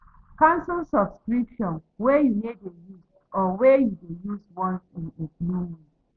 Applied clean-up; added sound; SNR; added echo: none; none; none; none.